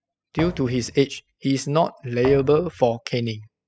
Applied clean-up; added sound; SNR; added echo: classical method spectral subtraction.